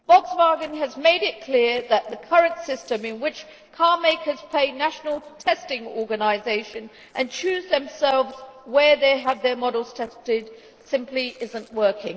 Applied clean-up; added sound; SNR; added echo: neural separator model SepFormer DNS4.